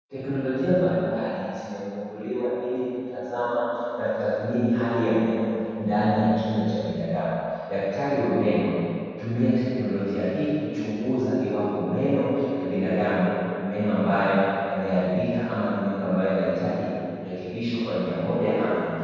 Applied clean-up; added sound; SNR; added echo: none; none; none; reverberation time 2.2 s.